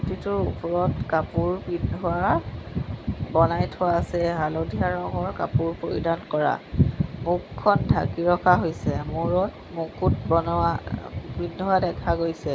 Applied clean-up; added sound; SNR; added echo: none; none; none; none.